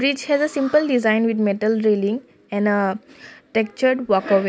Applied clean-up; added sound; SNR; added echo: none; none; none; none.